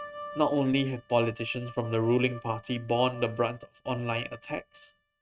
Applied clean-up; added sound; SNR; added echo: neural mask model RNNoise.